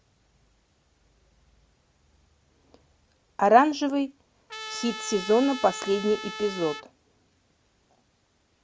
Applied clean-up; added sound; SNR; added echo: none; Trumpet; 9 dB; none.